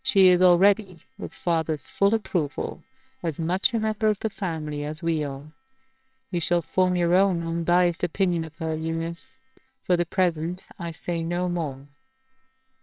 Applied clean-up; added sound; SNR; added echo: neural separator model SepFormer WHAMR!.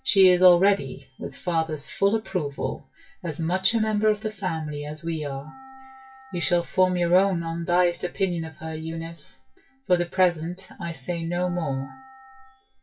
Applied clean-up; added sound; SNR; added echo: classical method WPE with log-MMSE.